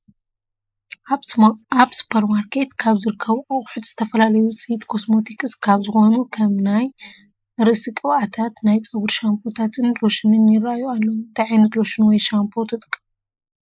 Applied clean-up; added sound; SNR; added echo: neural mask model Resemble Enhance denoiser.